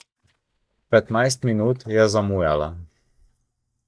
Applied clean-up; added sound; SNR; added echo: neural mask model DeepFilterNet 3.